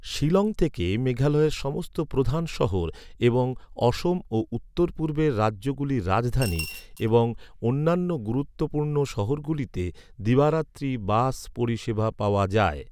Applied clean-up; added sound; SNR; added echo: none; Coin (dropping) / Glass; 13 dB; none.